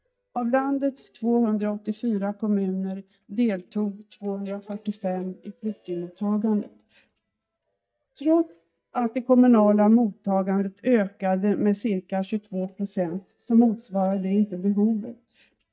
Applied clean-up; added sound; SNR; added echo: neural mask model DeepFilterNet 3.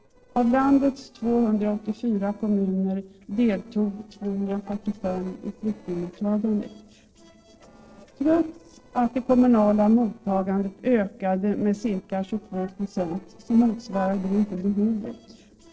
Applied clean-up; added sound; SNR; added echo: neural separator model SepFormer DNS4.